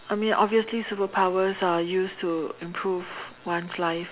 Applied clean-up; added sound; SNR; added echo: none; none; none; none.